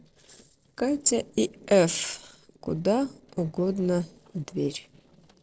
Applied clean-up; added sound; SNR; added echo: neural separator model SepFormer DNS4.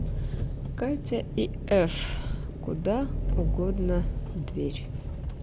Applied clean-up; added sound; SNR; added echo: none; Engine; 1 dB; none.